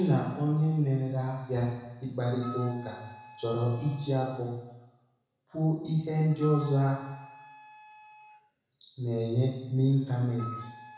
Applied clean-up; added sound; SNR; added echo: none; Wind instrument, woodwind instrument; 20 dB; reverberation time 1.1 s.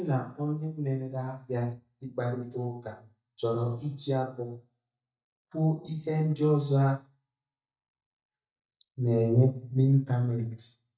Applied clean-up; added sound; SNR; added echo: neural mask model DeepFilterNet 3.